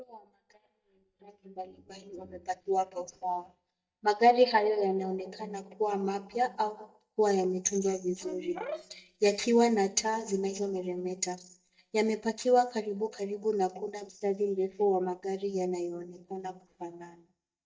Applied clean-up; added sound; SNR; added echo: neural mask model DeepFilterNet 3.